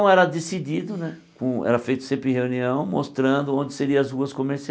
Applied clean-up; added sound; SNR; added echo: none; none; none; none.